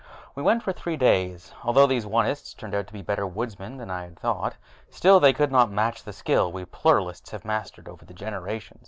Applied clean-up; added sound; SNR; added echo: none; none; none; none.